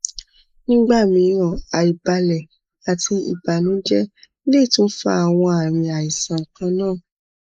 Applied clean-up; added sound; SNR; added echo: neural mask model Resemble Enhance denoiser.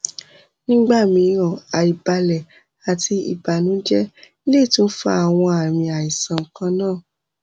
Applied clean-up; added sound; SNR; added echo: none; none; none; none.